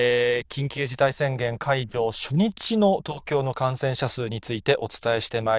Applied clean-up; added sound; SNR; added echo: neural diffusion model UNIVERSE++.